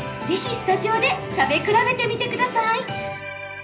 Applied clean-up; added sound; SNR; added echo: none; none; none; reverberation time 0.5 s.